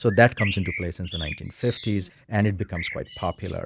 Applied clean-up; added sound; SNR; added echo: none; Bird; 12 dB; none.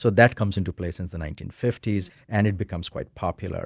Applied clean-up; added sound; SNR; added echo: none; none; none; none.